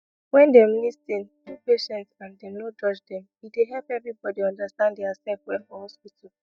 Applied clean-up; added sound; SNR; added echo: neural mask model DeepFilterNet 3.